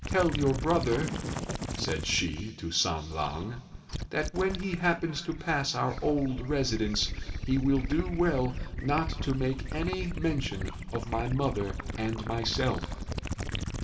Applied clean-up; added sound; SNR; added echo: none; Gurgling / Liquid; 5 dB; reverberation time 2.4 s.